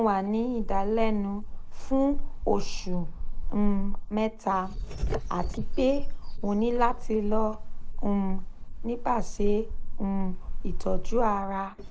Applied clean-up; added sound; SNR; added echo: neural mask model Resemble Enhance denoiser.